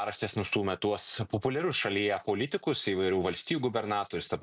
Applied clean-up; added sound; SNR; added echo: none; none; none; none.